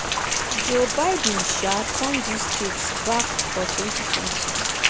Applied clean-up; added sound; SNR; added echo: none; Rain; -2 dB; none.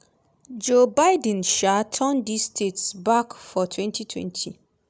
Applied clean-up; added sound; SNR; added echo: none; none; none; none.